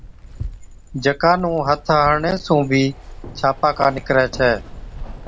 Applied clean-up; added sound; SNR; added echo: none; Keys jangling; 14 dB; none.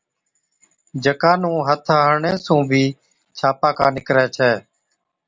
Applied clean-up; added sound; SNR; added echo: none; none; none; none.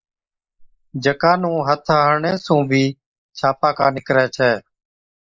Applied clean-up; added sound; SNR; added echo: neural mask model Resemble Enhance denoiser.